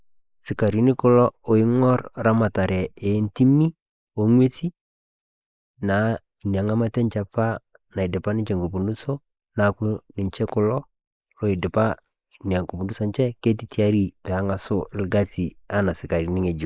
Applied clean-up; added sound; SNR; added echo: neural mask model Resemble Enhance denoiser.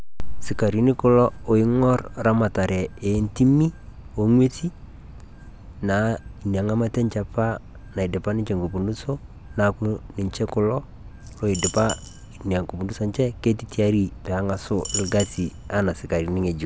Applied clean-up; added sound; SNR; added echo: none; Coin (dropping); 11 dB; none.